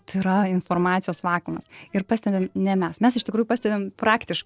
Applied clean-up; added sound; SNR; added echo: neural separator model SepFormer DNS4.